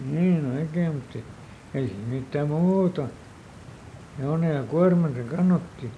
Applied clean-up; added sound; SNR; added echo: none; Stream; 20 dB; none.